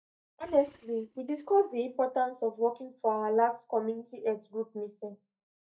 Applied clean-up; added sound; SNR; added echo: neural mask model DeepFilterNet 3.